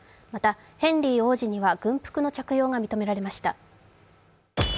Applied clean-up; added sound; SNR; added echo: none; none; none; none.